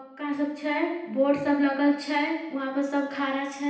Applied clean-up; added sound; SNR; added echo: none; none; none; reverberation time 0.9 s.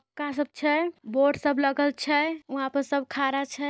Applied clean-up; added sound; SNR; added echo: none; none; none; none.